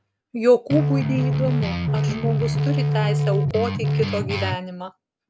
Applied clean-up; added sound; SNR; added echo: none; Guitar; -3 dB; none.